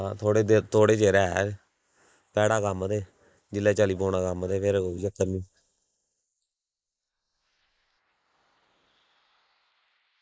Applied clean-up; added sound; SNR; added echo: neural mask model Resemble Enhance denoiser.